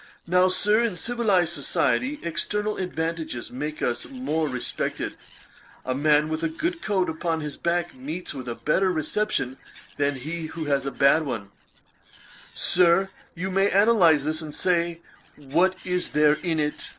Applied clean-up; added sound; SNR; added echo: neural separator model SepFormer DNS4.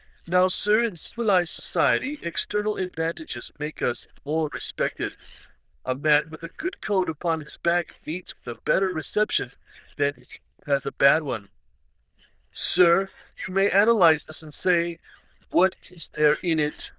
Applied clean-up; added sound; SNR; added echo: neural diffusion model UNIVERSE++.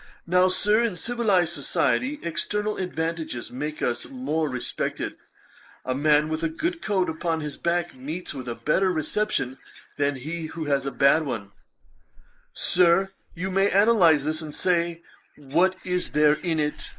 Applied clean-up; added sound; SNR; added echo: neural mask model Resemble Enhance denoiser.